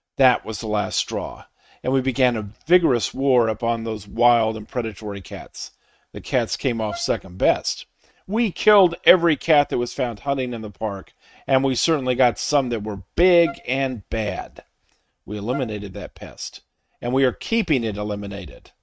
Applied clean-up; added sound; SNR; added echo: neural mask model RNNoise.